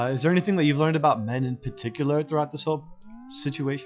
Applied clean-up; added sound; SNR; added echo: classical method log-MMSE.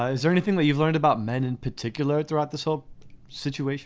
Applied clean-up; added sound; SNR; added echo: none; none; none; none.